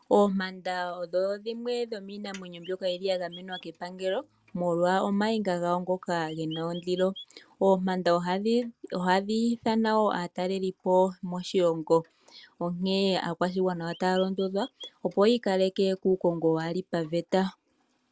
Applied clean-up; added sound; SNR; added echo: none; Chirp, tweet; 19 dB; none.